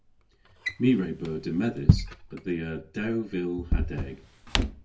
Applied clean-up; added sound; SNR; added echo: none; Drawer open or close; -1 dB; reverberation time 0.2 s.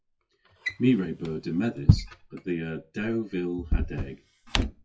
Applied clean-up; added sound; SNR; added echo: classical method WPE with log-MMSE.